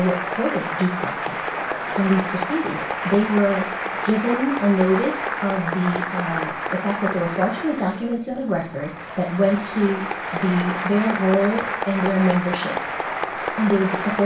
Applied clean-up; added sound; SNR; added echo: none; Applause; 5 dB; reverberation time 0.3 s.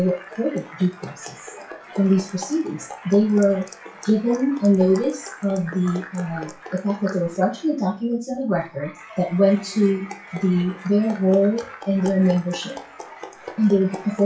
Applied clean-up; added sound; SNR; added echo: classical method WPE with log-MMSE.